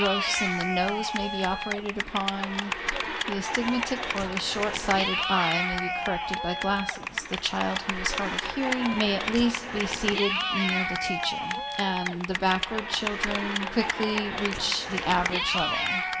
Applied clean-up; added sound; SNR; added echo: none; Cheering / Clapping; 1 dB; reverberation time 2.5 s.